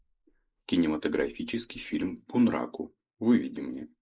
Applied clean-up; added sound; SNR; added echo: neural mask model Resemble Enhance denoiser.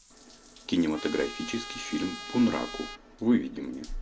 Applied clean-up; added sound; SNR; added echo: none; Trumpet + Drip / Trickle, dribble / Bathtub (filling or washing) / Water tap, faucet; 12 dB; none.